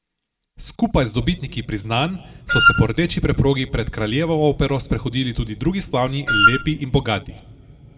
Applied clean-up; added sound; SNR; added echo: none; Wind instrument, woodwind instrument; -4 dB; reverberation time 2.3 s.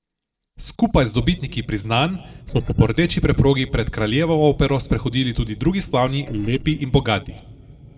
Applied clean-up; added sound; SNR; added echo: neural separator model SepFormer DNS4.